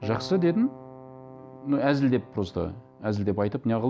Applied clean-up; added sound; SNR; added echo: none; Keyboard (musical); 17 dB; none.